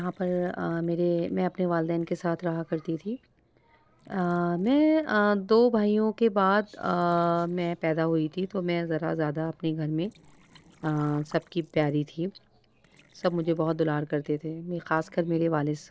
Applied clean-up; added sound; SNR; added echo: neural separator model SepFormer DNS4.